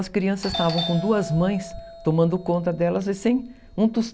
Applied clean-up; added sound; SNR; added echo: none; Doorbell; 12 dB; none.